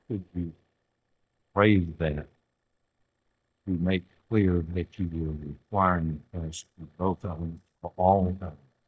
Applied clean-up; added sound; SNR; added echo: neural mask model DeepFilterNet 3.